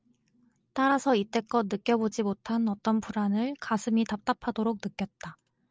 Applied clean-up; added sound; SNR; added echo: none; none; none; none.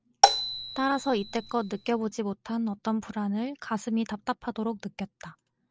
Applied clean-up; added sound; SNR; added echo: none; Marimba, xylophone; -3 dB; none.